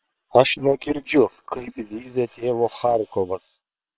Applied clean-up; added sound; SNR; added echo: neural separator model SepFormer WHAM!.